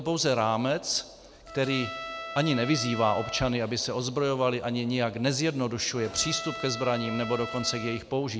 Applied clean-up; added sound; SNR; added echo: none; Trumpet; 12 dB; none.